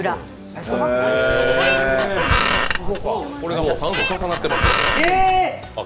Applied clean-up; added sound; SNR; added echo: none; Squeak; 0 dB; none.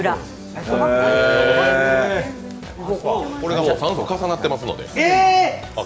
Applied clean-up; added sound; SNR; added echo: none; none; none; none.